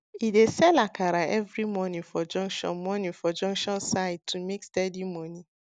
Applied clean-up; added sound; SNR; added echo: none; none; none; none.